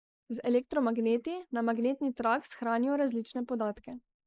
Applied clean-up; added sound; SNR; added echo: neural mask model Resemble Enhance denoiser.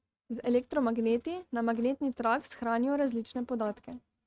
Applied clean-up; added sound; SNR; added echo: neural mask model RNNoise.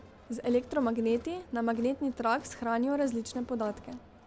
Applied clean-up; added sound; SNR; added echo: none; Crowd; 19 dB; none.